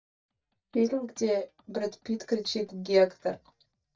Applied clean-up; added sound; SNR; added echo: neural mask model DeepFilterNet 3.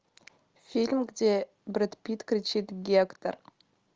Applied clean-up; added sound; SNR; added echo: none; none; none; none.